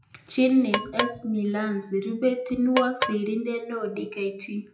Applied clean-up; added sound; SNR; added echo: classical method WPE with log-MMSE.